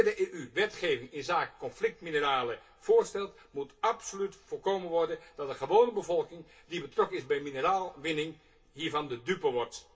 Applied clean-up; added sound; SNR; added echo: none; none; none; reverberation time 0.2 s.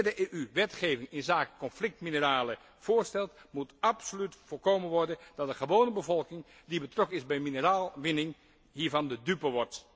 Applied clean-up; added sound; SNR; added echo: none; none; none; none.